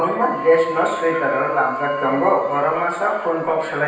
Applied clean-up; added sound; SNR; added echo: none; Keyboard (musical); 10 dB; reverberation time 0.9 s.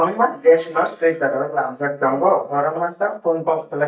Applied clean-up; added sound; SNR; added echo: neural mask model DeepFilterNet 3.